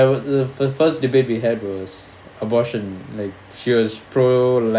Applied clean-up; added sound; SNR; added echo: none; none; none; none.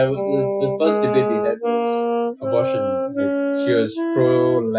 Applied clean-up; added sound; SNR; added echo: classical method Wiener filter.